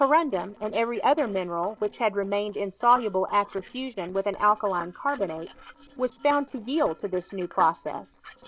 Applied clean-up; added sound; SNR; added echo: neural separator model SepFormer DNS4.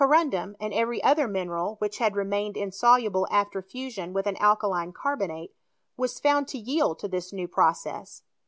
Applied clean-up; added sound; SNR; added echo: none; none; none; none.